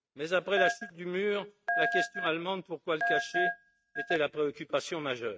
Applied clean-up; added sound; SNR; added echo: neural mask model RNNoise.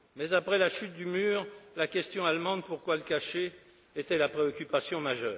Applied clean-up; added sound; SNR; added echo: none; none; none; none.